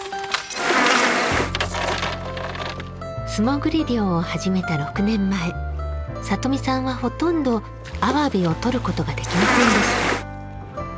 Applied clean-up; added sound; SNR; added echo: none; Insect; -4 dB; none.